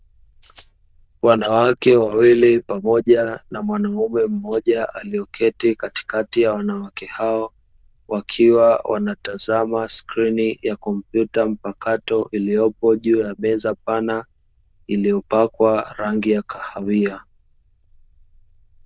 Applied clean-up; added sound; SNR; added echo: neural diffusion model UNIVERSE++.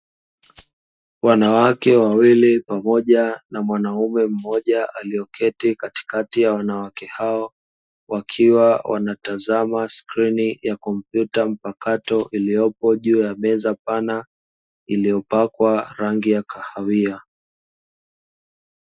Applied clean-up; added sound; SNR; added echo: classical method Wiener filter.